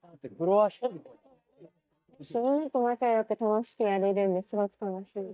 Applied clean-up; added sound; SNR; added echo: neural mask model DeepFilterNet 3.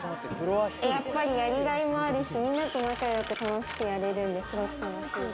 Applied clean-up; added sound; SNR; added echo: none; Drill; 16 dB; none.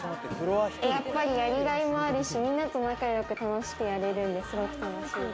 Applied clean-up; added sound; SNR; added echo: none; none; none; none.